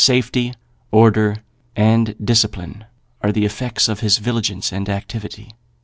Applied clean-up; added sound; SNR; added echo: none; none; none; none.